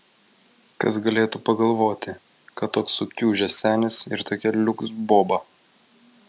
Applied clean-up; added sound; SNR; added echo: none; none; none; none.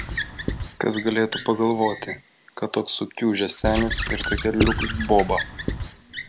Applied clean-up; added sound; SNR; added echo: none; Squeak / Writing; 5 dB; none.